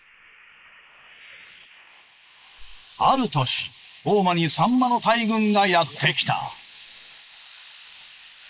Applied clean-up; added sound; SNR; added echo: neural mask model Resemble Enhance denoiser.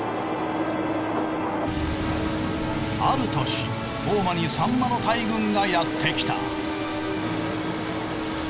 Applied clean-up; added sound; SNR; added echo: none; Bowed string instrument; 6 dB; none.